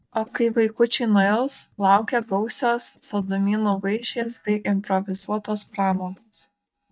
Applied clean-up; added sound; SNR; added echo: neural mask model DeepFilterNet 3.